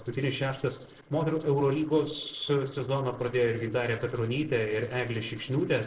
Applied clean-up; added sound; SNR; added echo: neural separator model SepFormer DNS4.